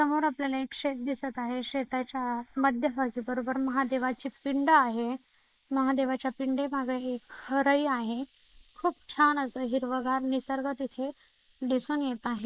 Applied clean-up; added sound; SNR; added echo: neural mask model Resemble Enhance denoiser.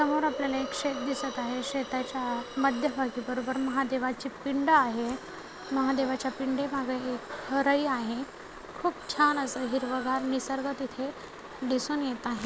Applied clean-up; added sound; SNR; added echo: none; Hiss; 13 dB; none.